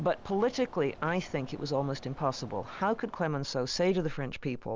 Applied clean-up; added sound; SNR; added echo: none; Mechanisms; 16 dB; none.